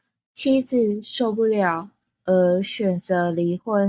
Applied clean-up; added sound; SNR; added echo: neural mask model DeepFilterNet 3.